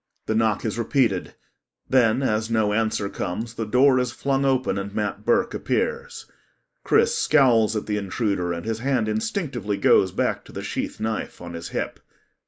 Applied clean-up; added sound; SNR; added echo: neural mask model Resemble Enhance denoiser.